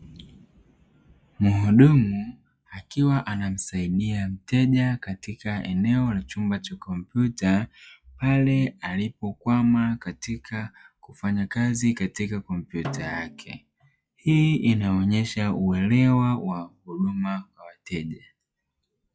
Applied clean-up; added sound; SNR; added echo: classical method log-MMSE.